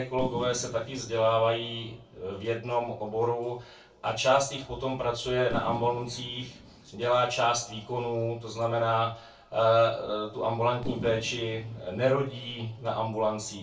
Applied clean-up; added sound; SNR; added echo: none; Fireworks; 16 dB; reverberation time 0.2 s.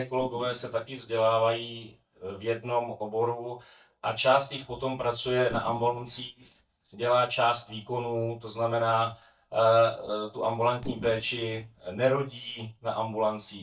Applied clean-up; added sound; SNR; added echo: neural mask model DeepFilterNet 3.